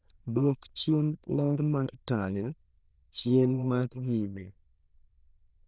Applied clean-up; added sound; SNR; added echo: neural diffusion model UNIVERSE++.